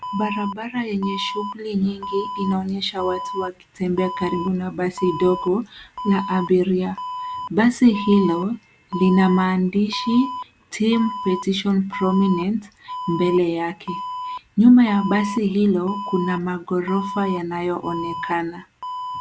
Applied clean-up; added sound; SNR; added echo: none; Alarm; 11 dB; none.